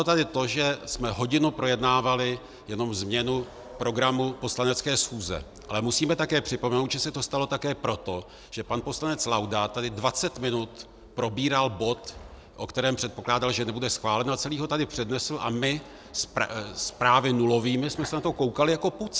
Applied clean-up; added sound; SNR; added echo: none; none; none; none.